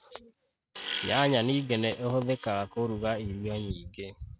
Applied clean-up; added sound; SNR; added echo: neural mask model RNNoise.